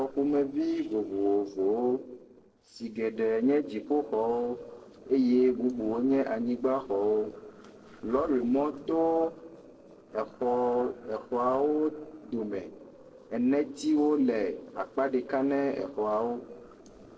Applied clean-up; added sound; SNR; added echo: neural separator model SepFormer DNS4.